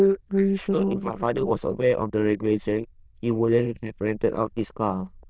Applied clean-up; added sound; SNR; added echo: neural diffusion model UNIVERSE++.